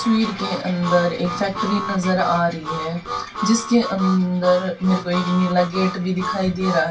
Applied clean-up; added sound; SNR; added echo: none; Harmonica; 9 dB; reverberation time 0.2 s.